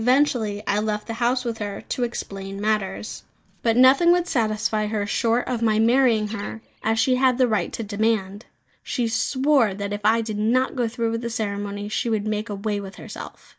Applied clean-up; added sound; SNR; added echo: neural mask model DeepFilterNet 3.